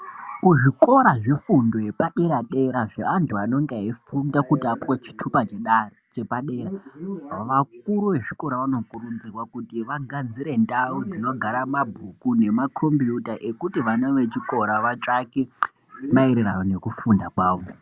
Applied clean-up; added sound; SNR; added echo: none; none; none; none.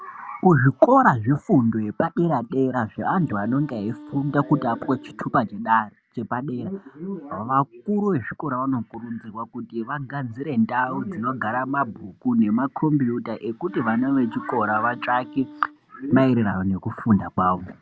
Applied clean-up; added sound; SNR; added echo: none; Wind instrument, woodwind instrument; 19 dB; none.